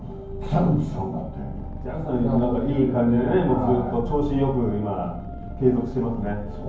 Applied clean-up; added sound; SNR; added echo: none; Purr; 10 dB; reverberation time 0.9 s.